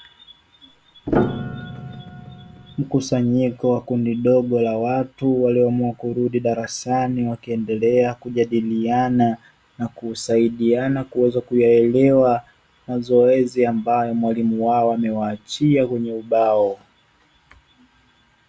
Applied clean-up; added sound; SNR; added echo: none; Piano; 7 dB; none.